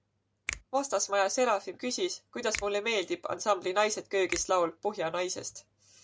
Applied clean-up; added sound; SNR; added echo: none; Finger snapping; 14 dB; none.